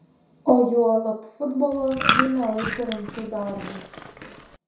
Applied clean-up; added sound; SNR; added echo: none; Chewing, mastication; 4 dB; reverberation time 0.6 s.